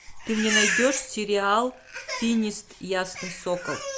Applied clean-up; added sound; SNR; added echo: none; none; none; none.